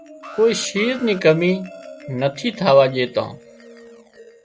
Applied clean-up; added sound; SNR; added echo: none; Marimba, xylophone + Alarm; 19 dB; none.